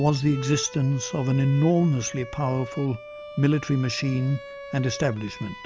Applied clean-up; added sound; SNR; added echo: none; Bowed string instrument; 15 dB; none.